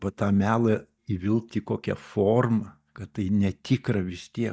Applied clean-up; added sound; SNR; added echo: neural mask model DeepFilterNet 3.